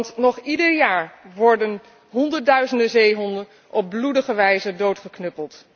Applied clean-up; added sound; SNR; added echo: none; none; none; none.